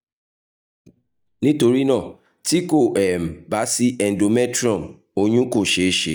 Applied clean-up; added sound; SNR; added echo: neural mask model DeepFilterNet 3.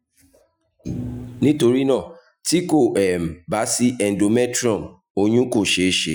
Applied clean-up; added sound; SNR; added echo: classical method Wiener filter.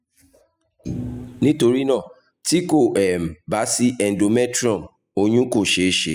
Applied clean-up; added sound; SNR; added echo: classical method spectral subtraction.